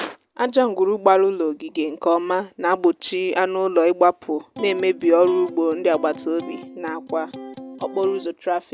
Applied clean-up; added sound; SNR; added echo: none; Electric guitar; 15 dB; none.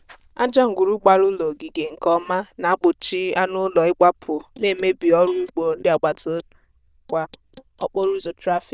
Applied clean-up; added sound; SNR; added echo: neural diffusion model UNIVERSE++.